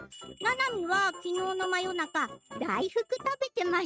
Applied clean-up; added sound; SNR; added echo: neural mask model RNNoise.